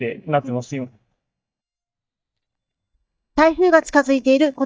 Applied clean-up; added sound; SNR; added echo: neural mask model DeepFilterNet 3.